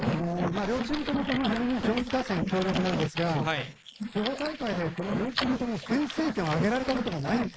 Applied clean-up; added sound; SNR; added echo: neural mask model Resemble Enhance denoiser.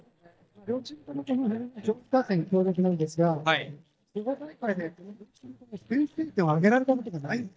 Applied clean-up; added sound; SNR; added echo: neural mask model DeepFilterNet 3.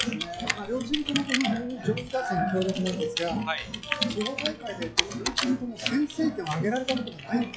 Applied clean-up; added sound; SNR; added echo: classical method log-MMSE.